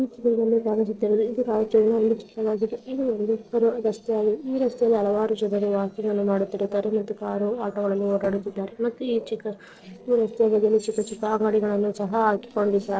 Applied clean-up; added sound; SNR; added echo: neural separator model SepFormer DNS4.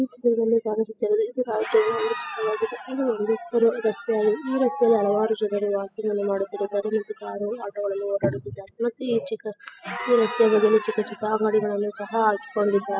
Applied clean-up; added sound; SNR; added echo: classical method spectral subtraction.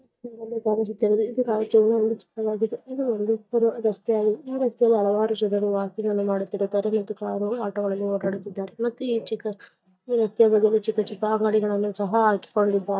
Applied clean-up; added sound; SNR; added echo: neural mask model DeepFilterNet 3.